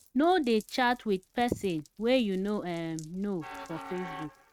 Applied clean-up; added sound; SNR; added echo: neural mask model RNNoise.